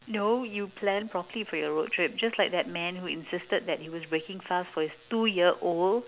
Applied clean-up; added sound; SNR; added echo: none; none; none; none.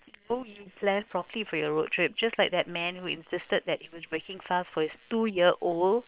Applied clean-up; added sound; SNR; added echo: neural separator model SepFormer WHAM!.